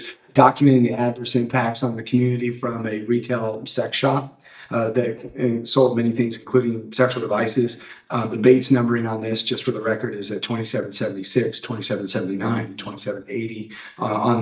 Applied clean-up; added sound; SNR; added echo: neural mask model DeepFilterNet 3.